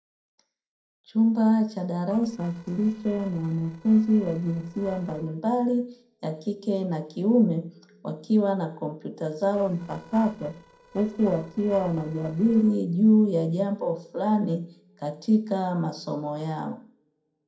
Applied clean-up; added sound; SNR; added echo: neural separator model SepFormer DNS4.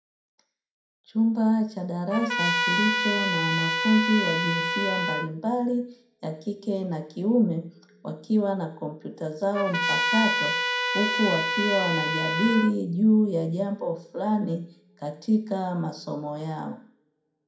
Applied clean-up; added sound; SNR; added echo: none; Trumpet; 0 dB; reverberation time 0.5 s.